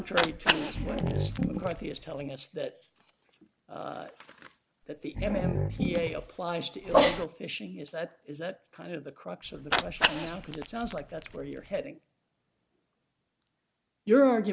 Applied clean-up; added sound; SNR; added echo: none; Cat + Growling; 0 dB; none.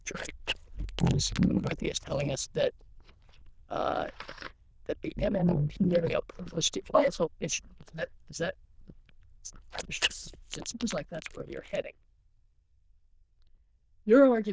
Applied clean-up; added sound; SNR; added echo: neural diffusion model UNIVERSE++.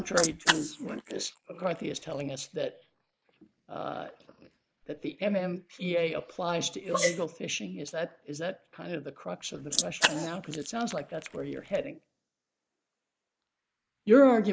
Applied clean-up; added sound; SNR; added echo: neural mask model Resemble Enhance denoiser.